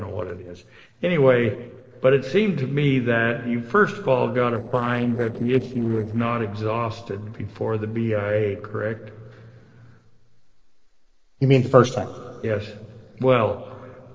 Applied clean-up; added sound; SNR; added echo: neural separator model SepFormer DNS4.